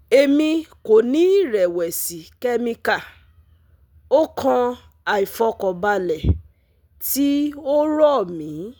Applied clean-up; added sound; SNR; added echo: none; none; none; none.